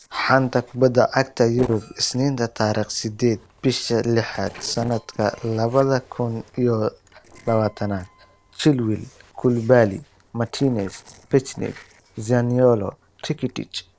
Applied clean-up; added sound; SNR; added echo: neural separator model SepFormer DNS4.